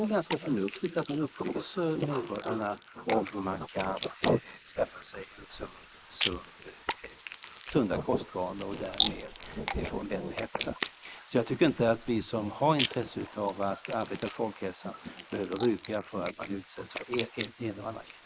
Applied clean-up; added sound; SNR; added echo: neural mask model Resemble Enhance denoiser.